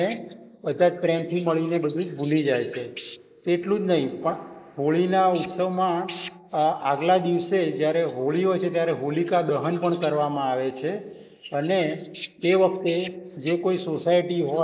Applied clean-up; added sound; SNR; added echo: neural mask model Resemble Enhance denoiser.